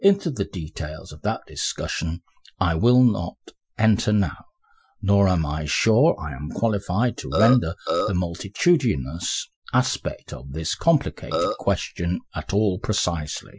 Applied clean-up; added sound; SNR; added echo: classical method Wiener filter.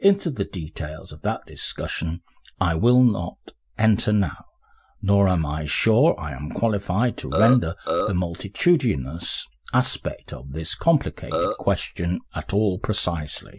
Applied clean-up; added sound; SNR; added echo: neural mask model Resemble Enhance denoiser.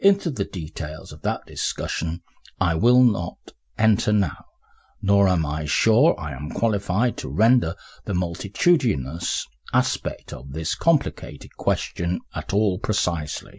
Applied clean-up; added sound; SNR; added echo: none; none; none; none.